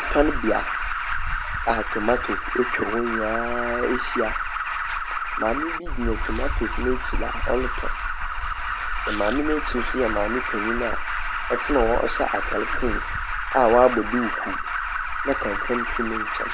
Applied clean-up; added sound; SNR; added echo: none; Alarm; 0 dB; none.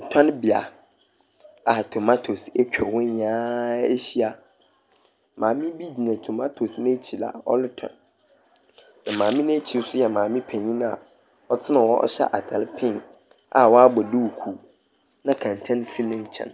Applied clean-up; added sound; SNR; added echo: none; none; none; none.